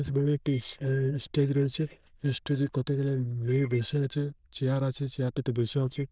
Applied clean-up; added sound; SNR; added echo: neural diffusion model UNIVERSE++.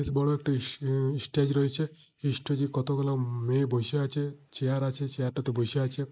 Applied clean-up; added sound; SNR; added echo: neural mask model Resemble Enhance denoiser.